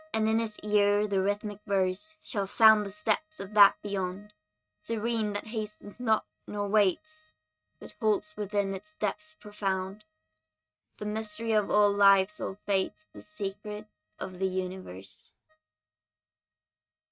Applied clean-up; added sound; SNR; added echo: neural mask model RNNoise.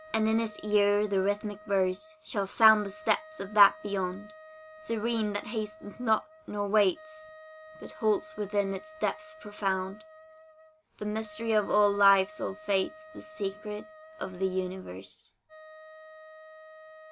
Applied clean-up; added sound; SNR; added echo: none; Wind instrument, woodwind instrument; 20 dB; none.